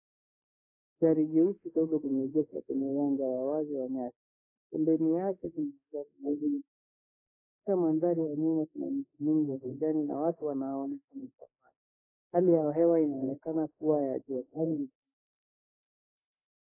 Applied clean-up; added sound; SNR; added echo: neural mask model Resemble Enhance denoiser.